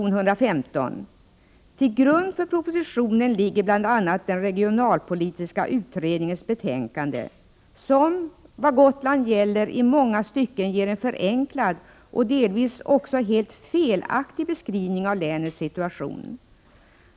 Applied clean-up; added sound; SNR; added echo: none; Tambourine; 19 dB; none.